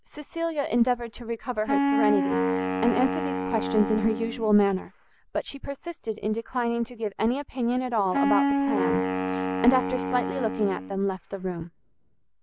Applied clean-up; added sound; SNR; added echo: none; Wind instrument, woodwind instrument; 0 dB; none.